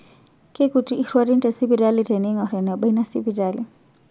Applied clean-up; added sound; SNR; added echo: none; none; none; none.